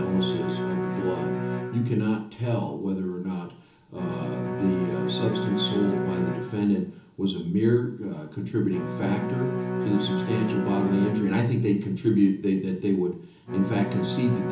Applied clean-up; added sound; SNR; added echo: none; Bowed string instrument; 5 dB; reverberation time 1.2 s.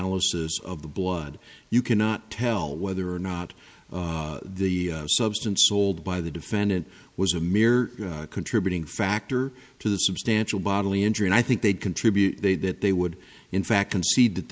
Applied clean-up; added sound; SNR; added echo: none; none; none; none.